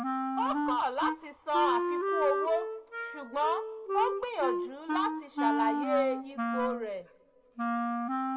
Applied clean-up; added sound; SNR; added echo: none; Wind instrument, woodwind instrument; -1 dB; reverberation time 0.9 s.